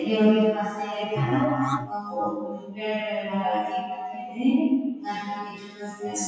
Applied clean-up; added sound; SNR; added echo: classical method WPE with log-MMSE.